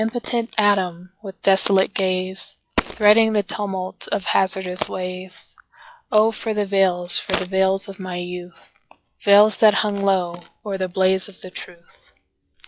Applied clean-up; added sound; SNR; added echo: classical method log-MMSE.